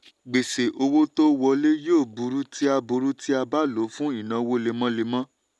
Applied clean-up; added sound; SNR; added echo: none; none; none; none.